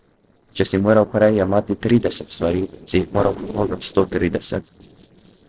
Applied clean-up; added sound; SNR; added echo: neural separator model SepFormer DNS4.